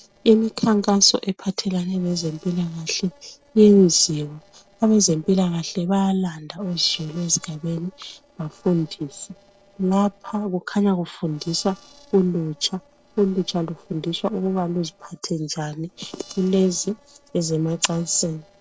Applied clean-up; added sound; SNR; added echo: neural separator model SepFormer DNS4.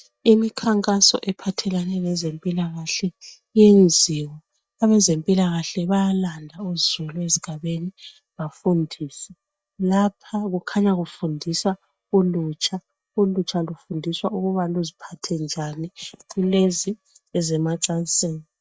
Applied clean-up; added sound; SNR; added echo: neural mask model DeepFilterNet 3.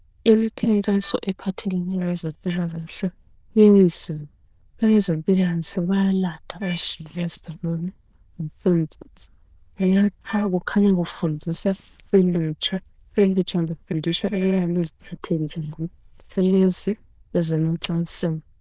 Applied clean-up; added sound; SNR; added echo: neural diffusion model UNIVERSE++.